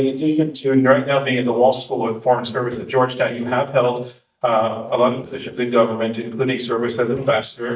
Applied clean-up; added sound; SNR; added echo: neural mask model DeepFilterNet 3.